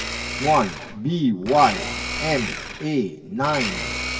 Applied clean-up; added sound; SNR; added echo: none; Domestic sounds, home sounds; 6 dB; reverberation time 2.7 s.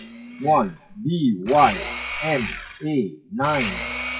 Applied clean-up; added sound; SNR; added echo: classical method WPE with log-MMSE.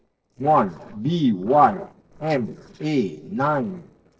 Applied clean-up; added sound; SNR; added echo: neural separator model SepFormer DNS4.